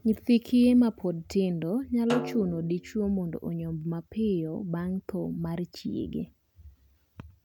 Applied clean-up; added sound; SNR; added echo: none; Snare drum; 12 dB; none.